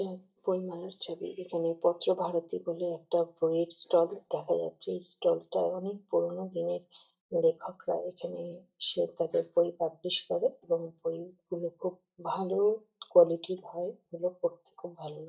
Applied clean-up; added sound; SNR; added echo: neural mask model DeepFilterNet 3.